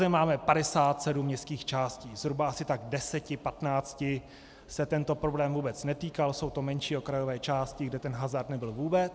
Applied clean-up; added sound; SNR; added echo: none; none; none; none.